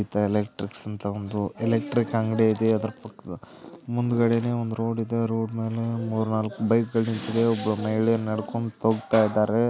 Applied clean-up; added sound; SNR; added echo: none; none; none; none.